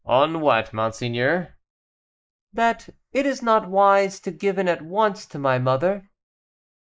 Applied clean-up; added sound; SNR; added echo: neural mask model Resemble Enhance denoiser.